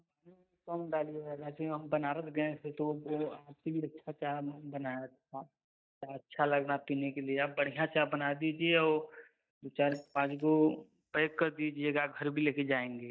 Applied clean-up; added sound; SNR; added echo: neural mask model DeepFilterNet 3.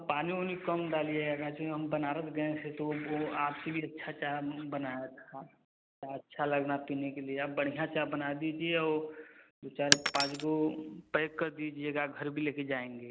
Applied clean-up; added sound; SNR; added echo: none; Shatter; -1 dB; none.